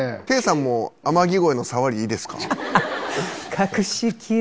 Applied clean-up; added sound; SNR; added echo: none; none; none; none.